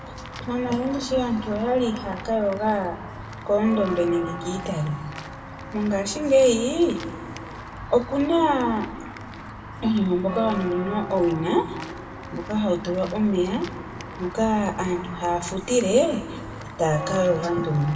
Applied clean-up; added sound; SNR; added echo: none; Walk, footsteps / Bell; 12 dB; reverberation time 1.3 s.